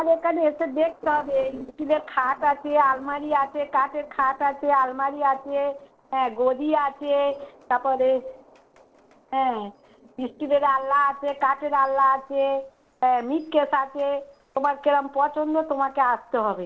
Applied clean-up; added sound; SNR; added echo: neural separator model SepFormer DNS4.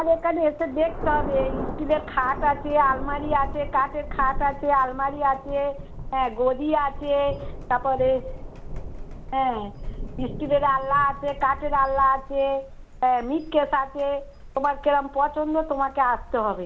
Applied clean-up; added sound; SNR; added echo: none; Thunder; 10 dB; none.